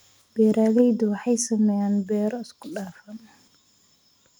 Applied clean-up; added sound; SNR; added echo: none; none; none; none.